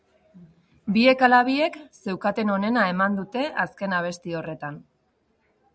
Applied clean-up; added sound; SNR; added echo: none; none; none; none.